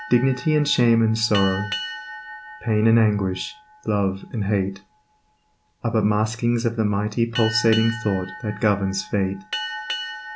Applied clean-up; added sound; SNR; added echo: none; Boat, Water vehicle; 13 dB; none.